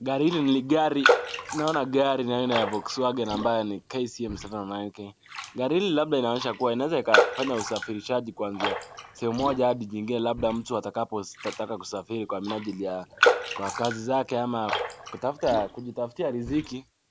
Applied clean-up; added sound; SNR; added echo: none; Raindrop; 4 dB; none.